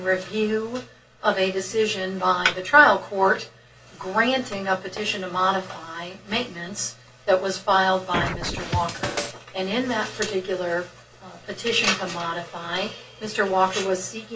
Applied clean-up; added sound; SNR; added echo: none; Scratching (performance technique); 3 dB; reverberation time 0.1 s.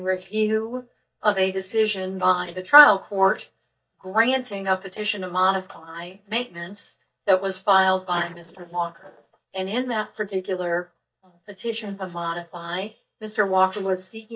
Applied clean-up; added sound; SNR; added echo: neural mask model DeepFilterNet 3.